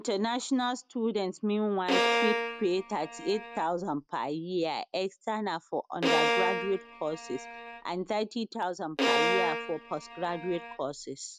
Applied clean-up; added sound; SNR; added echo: none; Bowed string instrument; -1 dB; none.